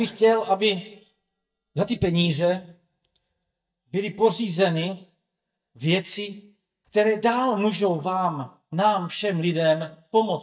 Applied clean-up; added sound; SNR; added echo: neural mask model DeepFilterNet 3.